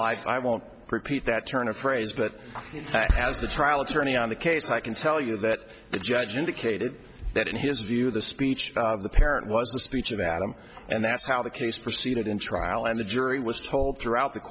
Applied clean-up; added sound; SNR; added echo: none; none; none; none.